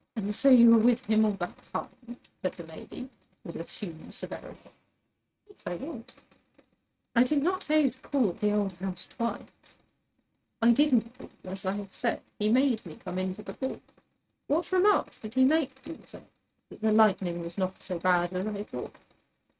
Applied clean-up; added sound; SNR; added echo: neural mask model RNNoise.